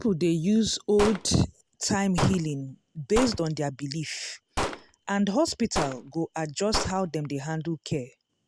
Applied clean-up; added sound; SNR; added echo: none; Gunshot, gunfire; 8 dB; none.